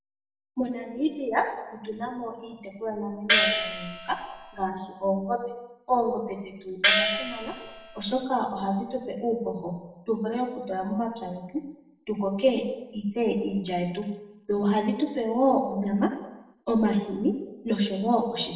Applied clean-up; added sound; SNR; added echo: none; Gong; -1 dB; reverberation time 0.8 s.